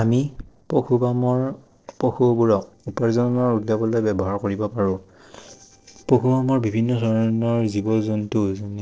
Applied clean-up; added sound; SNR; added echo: neural separator model SepFormer DNS4.